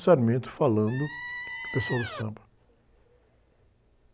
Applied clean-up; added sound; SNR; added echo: none; Squeak; 8 dB; none.